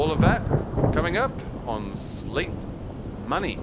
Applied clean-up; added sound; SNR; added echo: none; Thunder / Rain; -3 dB; none.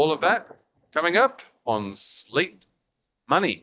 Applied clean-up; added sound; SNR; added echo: neural mask model DeepFilterNet 3.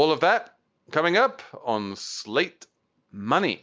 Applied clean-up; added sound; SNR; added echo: none; none; none; none.